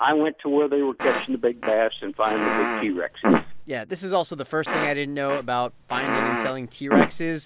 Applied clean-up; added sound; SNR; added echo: none; Fart; 1 dB; none.